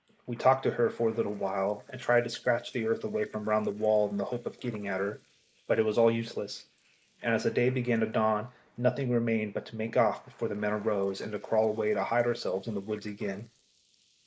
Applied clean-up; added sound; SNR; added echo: neural mask model Resemble Enhance denoiser.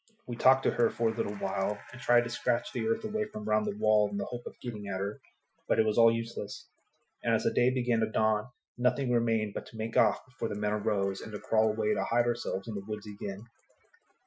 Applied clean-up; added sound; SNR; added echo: classical method Wiener filter.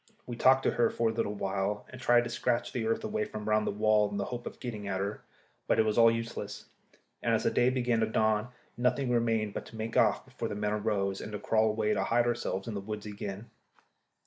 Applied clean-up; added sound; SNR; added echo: none; none; none; none.